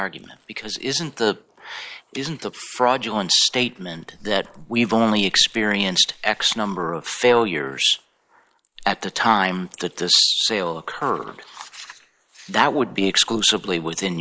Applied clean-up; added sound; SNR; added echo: neural mask model Resemble Enhance denoiser.